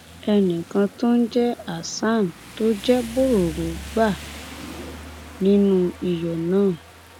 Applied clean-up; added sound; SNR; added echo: none; Rain; 16 dB; none.